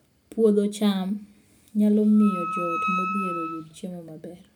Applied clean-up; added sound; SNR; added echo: none; Wind instrument, woodwind instrument; 7 dB; none.